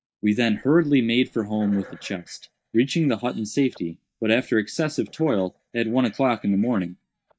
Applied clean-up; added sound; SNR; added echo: neural mask model DeepFilterNet 3.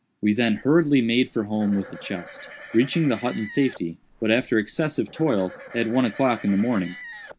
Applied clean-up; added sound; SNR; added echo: none; Livestock, farm animals, working animals; 19 dB; none.